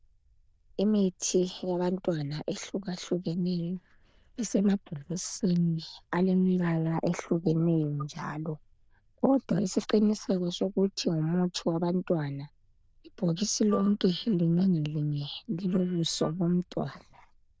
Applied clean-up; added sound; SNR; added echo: neural diffusion model UNIVERSE++.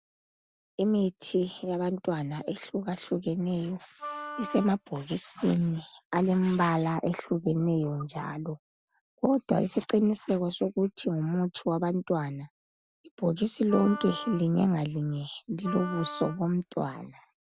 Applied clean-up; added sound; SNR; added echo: none; Wind instrument, woodwind instrument; 13 dB; none.